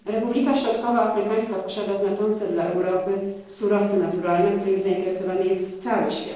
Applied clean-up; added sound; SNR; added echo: neural separator model SepFormer DNS4.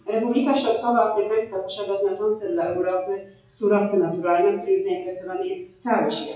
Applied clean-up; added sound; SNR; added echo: classical method WPE with log-MMSE.